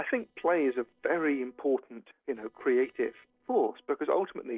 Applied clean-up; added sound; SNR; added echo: neural separator model SepFormer DNS4.